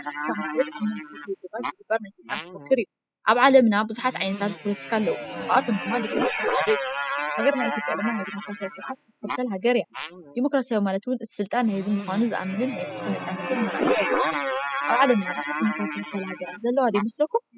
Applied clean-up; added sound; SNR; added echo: classical method spectral subtraction.